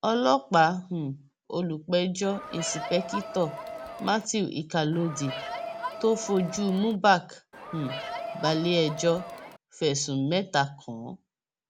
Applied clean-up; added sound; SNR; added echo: none; Crowd; 9 dB; none.